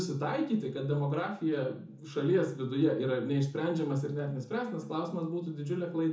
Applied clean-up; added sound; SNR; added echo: none; none; none; reverberation time 0.6 s.